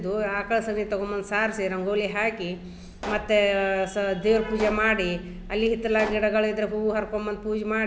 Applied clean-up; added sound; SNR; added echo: none; Explosion; 14 dB; none.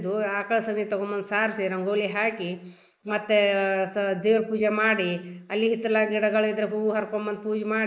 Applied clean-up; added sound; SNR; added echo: neural mask model Resemble Enhance denoiser.